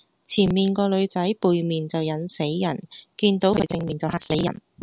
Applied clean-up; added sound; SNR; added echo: none; none; none; none.